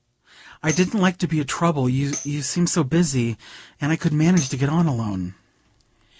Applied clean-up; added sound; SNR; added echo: none; Tambourine; 17 dB; none.